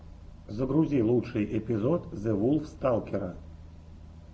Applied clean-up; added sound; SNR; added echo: none; none; none; none.